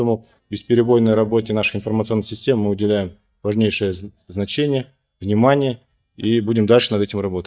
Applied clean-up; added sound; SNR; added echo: neural mask model DeepFilterNet 3.